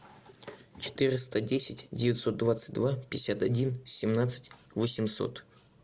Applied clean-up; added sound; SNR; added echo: none; none; none; none.